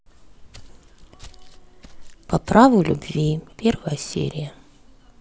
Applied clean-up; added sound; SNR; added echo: none; Walk, footsteps; 19 dB; none.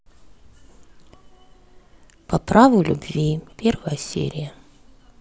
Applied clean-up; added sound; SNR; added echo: none; none; none; none.